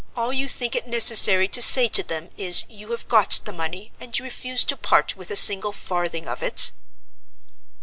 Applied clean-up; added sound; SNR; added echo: none; none; none; none.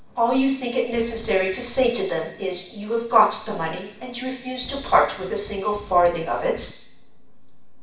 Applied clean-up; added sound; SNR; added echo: none; Wind; 18 dB; reverberation time 0.6 s.